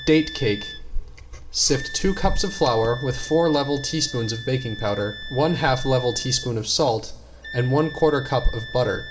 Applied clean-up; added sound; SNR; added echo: none; Wind instrument, woodwind instrument; 15 dB; reverberation time 0.8 s.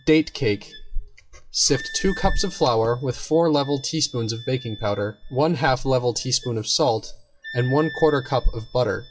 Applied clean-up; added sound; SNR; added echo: classical method WPE with log-MMSE.